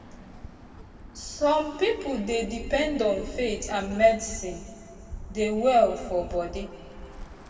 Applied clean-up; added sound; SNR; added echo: none; Bird; 14 dB; reverberation time 1.9 s.